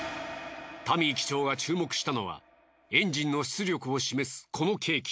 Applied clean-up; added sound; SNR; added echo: none; none; none; none.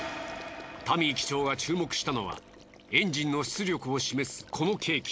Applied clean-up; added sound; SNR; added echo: none; Water / Liquid; 18 dB; none.